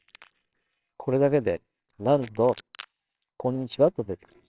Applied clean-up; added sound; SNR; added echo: neural separator model SepFormer WHAMR!.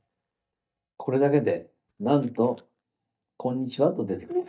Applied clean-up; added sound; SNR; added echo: neural mask model DeepFilterNet 3.